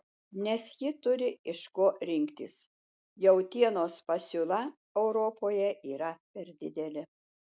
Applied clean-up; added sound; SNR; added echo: none; none; none; none.